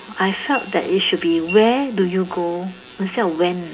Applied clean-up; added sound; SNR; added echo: none; Coin (dropping) / Glass; 16 dB; reverberation time 0.3 s.